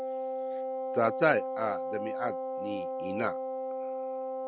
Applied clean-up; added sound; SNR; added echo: none; Wind instrument, woodwind instrument; 1 dB; none.